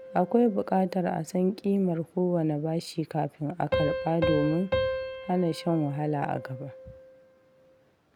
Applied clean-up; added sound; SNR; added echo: none; Piano; 7 dB; none.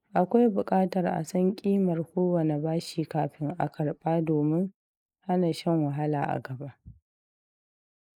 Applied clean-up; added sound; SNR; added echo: neural mask model Resemble Enhance denoiser.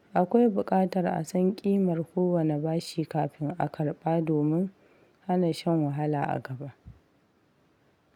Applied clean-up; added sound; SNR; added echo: none; none; none; none.